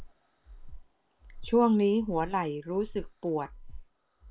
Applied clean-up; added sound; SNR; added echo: neural separator model SepFormer WHAM!.